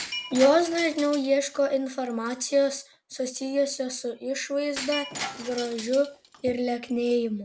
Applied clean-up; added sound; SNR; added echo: none; Shatter; 14 dB; none.